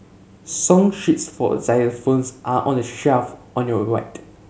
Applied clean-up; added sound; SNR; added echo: none; none; none; none.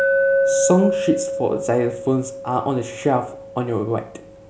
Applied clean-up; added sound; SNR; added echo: none; Glass; 1 dB; none.